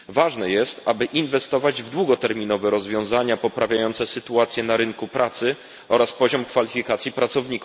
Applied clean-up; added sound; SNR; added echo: none; none; none; none.